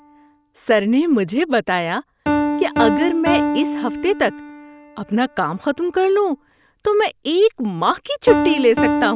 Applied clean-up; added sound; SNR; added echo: none; Piano; 5 dB; none.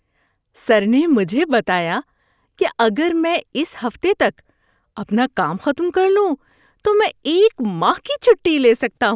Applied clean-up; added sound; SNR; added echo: none; none; none; none.